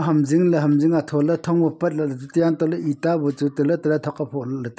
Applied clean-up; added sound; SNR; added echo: none; none; none; none.